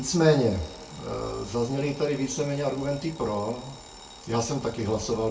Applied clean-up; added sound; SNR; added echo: none; Alarm; 20 dB; reverberation time 0.3 s.